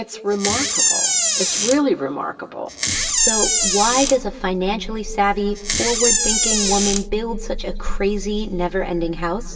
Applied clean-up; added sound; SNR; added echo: none; Door; -3 dB; reverberation time 2.9 s.